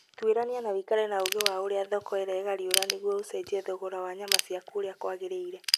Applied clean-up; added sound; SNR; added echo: none; Ratchet, pawl / Tools; 4 dB; none.